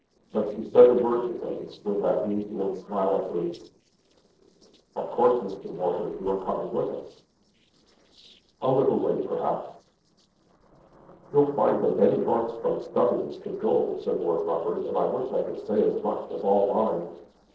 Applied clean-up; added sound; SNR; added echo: neural separator model SepFormer DNS4.